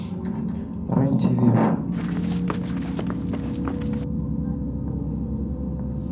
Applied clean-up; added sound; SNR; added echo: none; Run; 14 dB; reverberation time 0.6 s.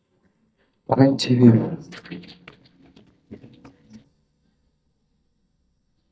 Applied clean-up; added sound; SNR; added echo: neural mask model DeepFilterNet 3.